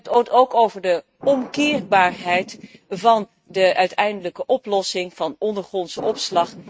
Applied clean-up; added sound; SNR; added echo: neural mask model RNNoise.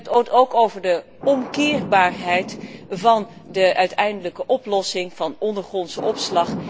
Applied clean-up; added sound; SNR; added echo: none; Thunder; 14 dB; none.